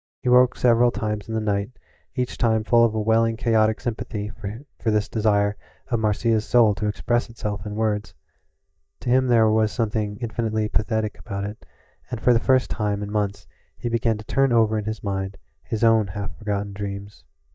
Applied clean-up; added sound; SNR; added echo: neural mask model DeepFilterNet 3.